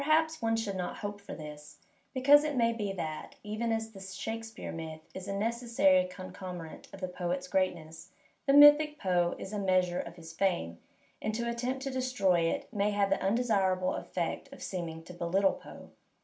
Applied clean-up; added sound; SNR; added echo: none; none; none; reverberation time 0.3 s.